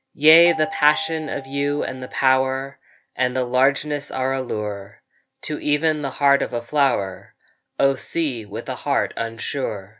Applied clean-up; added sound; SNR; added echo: none; Doorbell; 13 dB; none.